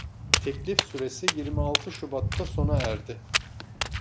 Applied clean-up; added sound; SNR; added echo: none; Walk, footsteps; -5 dB; none.